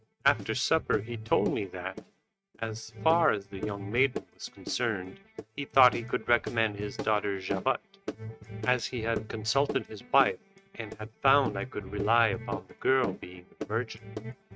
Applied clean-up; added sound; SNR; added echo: neural mask model RNNoise.